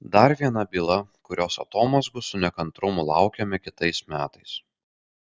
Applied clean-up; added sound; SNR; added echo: none; none; none; none.